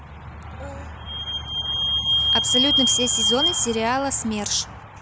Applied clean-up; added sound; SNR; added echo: none; Squeak / Vehicle; -2 dB; none.